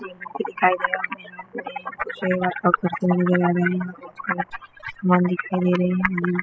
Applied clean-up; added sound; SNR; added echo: classical method spectral subtraction.